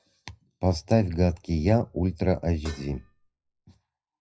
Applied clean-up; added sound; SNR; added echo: classical method WPE with log-MMSE.